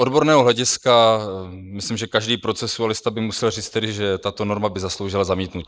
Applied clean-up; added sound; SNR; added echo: neural mask model Resemble Enhance denoiser.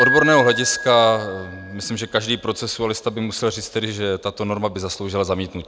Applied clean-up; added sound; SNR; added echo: none; Piano; 7 dB; none.